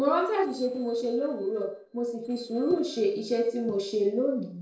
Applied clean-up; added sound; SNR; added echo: neural separator model SepFormer DNS4.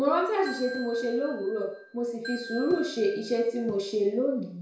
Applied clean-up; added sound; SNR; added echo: none; Ringtone / Bell; 15 dB; reverberation time 0.6 s.